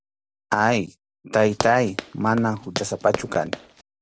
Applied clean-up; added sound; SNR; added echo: none; Run; 9 dB; none.